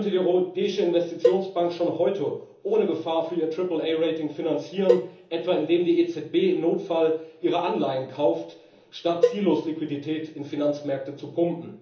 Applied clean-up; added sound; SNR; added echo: none; Cowbell; 3 dB; reverberation time 1.2 s.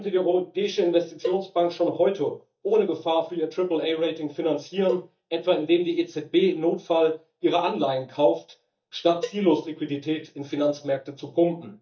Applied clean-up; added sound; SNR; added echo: neural mask model DeepFilterNet 3.